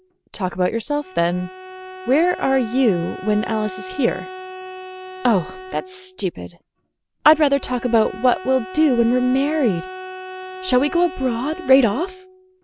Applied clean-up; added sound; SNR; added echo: none; Bowed string instrument; 14 dB; none.